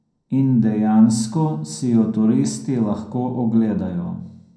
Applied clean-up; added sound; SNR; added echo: none; none; none; reverberation time 0.6 s.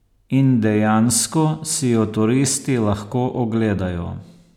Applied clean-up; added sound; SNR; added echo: none; none; none; none.